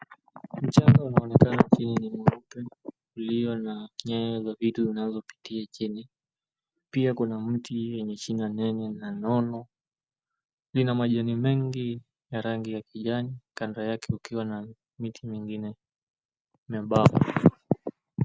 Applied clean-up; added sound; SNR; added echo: none; none; none; none.